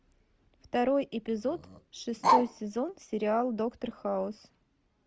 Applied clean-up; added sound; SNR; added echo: none; Bark; -2 dB; none.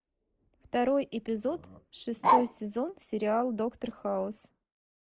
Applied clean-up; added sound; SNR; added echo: neural mask model Resemble Enhance denoiser.